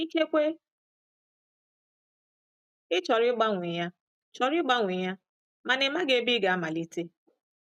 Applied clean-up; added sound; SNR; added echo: none; none; none; none.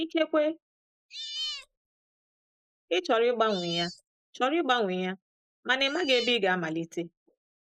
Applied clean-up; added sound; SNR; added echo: neural mask model Resemble Enhance denoiser.